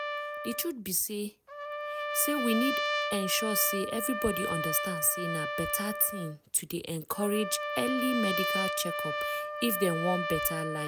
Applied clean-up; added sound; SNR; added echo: none; Trumpet; 2 dB; none.